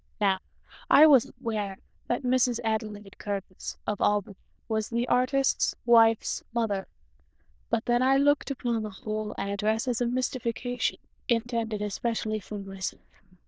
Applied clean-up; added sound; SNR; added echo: neural diffusion model UNIVERSE++.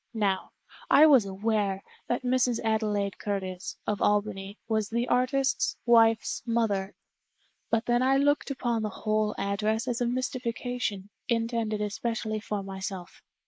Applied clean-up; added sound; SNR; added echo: neural mask model Resemble Enhance denoiser.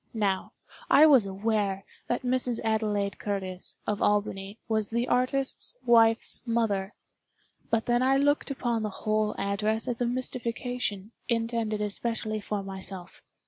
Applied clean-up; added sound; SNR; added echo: none; none; none; none.